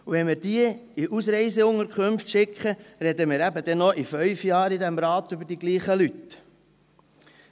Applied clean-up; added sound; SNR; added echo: none; none; none; none.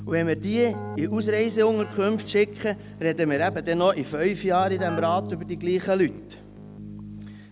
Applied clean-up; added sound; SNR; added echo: none; Keyboard (musical); 11 dB; none.